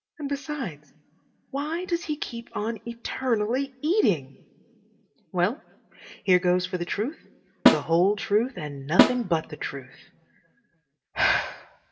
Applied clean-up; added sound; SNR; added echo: none; Snare drum; -2 dB; reverberation time 0.3 s.